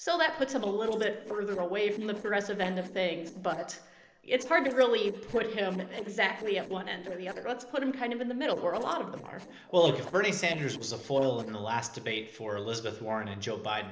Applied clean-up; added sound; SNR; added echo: neural separator model SepFormer DNS4.